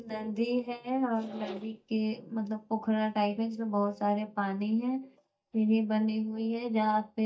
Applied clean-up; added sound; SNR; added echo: neural mask model DeepFilterNet 3.